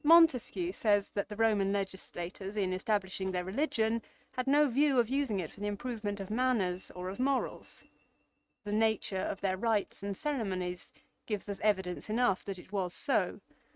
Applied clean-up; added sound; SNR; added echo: neural mask model RNNoise.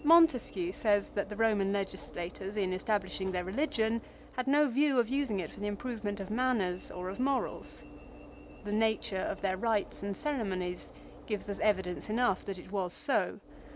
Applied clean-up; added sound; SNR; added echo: none; Alarm / Engine / Train; 17 dB; none.